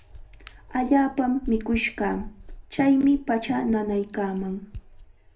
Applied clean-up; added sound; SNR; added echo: none; Hands; 16 dB; reverberation time 0.3 s.